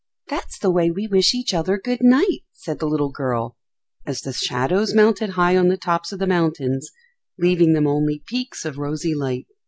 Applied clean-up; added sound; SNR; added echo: none; none; none; none.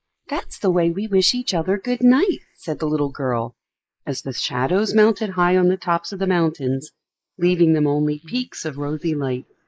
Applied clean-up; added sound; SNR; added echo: neural mask model Resemble Enhance denoiser.